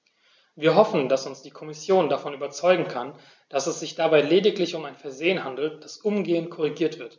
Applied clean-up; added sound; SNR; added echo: none; none; none; none.